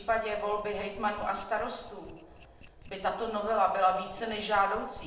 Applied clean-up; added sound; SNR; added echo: none; Domestic sounds, home sounds; 18 dB; reverberation time 0.6 s.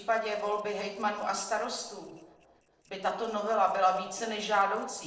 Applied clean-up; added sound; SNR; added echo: neural separator model SepFormer DNS4.